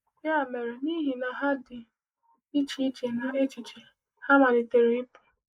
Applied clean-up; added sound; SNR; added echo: neural mask model Resemble Enhance denoiser.